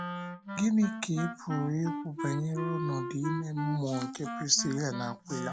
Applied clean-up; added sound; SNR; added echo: none; Wind instrument, woodwind instrument; 6 dB; none.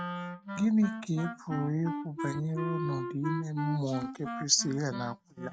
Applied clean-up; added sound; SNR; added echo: neural mask model RNNoise.